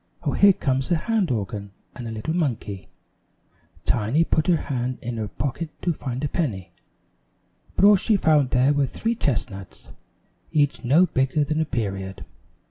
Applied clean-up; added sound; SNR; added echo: none; none; none; none.